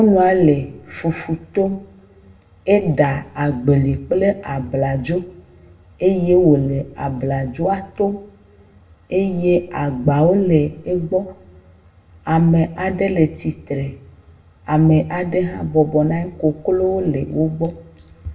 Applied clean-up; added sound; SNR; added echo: none; none; none; reverberation time 0.5 s.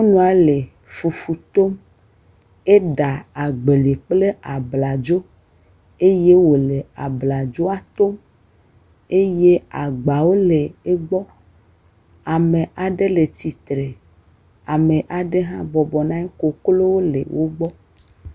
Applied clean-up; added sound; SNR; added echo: none; none; none; none.